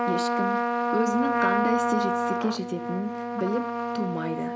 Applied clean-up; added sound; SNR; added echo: none; Trumpet; -3 dB; none.